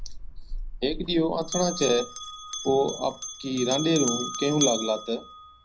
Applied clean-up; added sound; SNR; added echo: none; Bell; 7 dB; reverberation time 0.5 s.